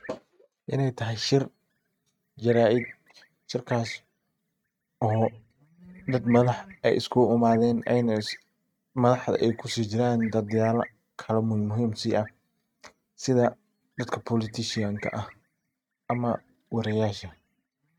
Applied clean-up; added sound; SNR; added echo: neural mask model RNNoise.